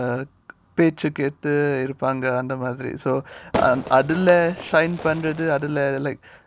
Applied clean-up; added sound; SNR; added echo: none; Fireworks; 11 dB; none.